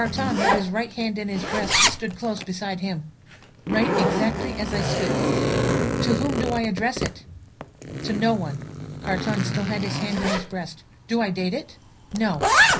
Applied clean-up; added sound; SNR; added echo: none; Zipper (clothing); -2 dB; reverberation time 0.5 s.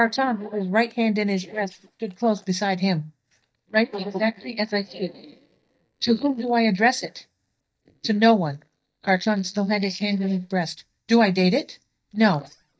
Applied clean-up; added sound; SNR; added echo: neural mask model DeepFilterNet 3.